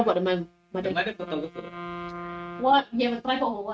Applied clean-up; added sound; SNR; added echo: neural mask model RNNoise.